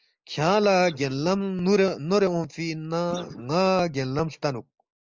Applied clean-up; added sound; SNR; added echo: neural mask model Resemble Enhance denoiser.